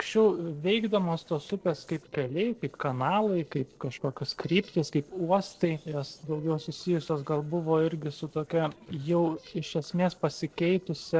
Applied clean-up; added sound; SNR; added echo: neural separator model SepFormer DNS4.